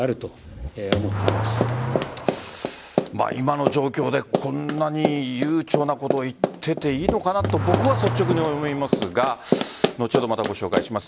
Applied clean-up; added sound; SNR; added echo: none; Run + Accelerating, revving, vroom / Car; 1 dB; none.